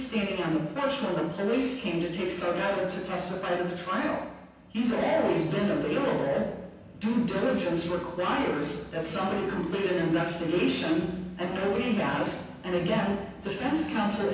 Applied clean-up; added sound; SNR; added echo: none; none; none; reverberation time 0.9 s.